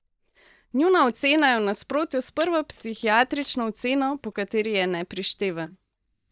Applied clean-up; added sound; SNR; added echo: neural mask model DeepFilterNet 3.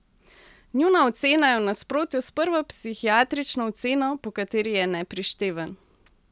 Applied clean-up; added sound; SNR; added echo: none; none; none; none.